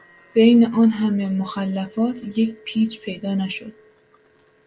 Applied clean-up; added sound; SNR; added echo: none; none; none; none.